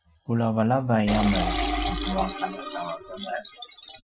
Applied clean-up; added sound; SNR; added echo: classical method Wiener filter.